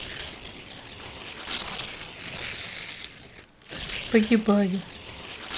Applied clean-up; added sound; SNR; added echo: none; Tearing; 6 dB; none.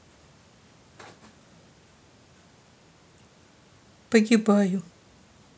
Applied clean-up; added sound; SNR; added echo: none; none; none; none.